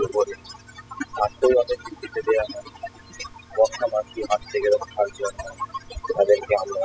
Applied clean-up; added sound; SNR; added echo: classical method spectral subtraction.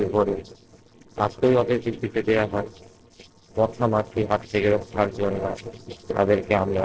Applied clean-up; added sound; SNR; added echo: neural separator model SepFormer DNS4.